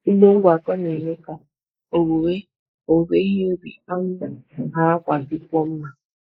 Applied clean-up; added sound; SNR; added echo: neural mask model Resemble Enhance denoiser.